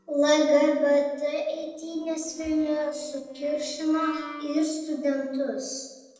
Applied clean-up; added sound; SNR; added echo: neural separator model SepFormer DNS4.